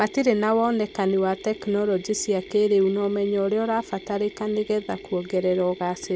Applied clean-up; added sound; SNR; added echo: none; Mechanisms; 19 dB; none.